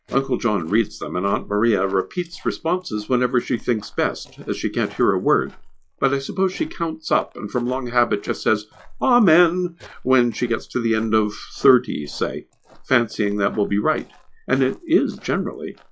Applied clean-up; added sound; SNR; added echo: classical method log-MMSE.